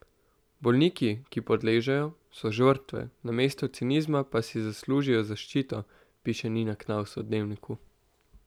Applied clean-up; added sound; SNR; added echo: none; none; none; none.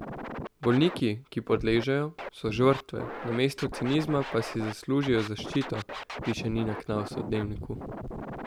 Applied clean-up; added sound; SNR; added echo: none; Scratching (performance technique); 10 dB; none.